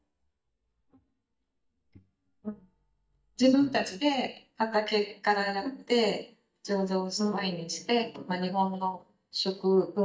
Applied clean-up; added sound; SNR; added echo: neural mask model DeepFilterNet 3.